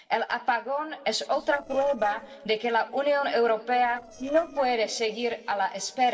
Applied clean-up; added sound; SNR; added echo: neural separator model SepFormer DNS4.